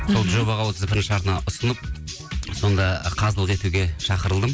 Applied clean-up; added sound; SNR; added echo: none; none; none; none.